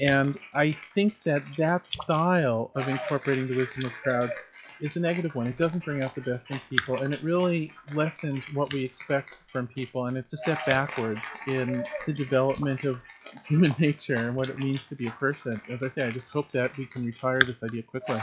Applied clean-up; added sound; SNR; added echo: classical method log-MMSE.